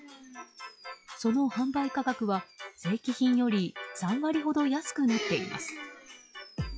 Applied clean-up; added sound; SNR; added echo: classical method log-MMSE.